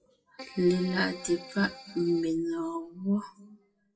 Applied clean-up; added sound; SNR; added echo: classical method WPE with log-MMSE.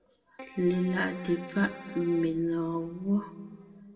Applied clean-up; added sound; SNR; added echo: none; Keyboard (musical); 16 dB; reverberation time 1.9 s.